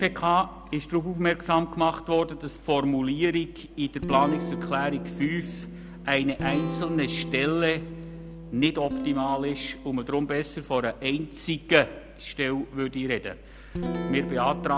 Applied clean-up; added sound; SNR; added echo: none; Guitar; 9 dB; none.